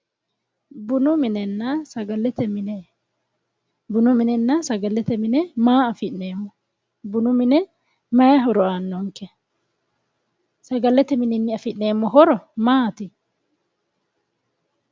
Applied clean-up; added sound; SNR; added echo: none; none; none; none.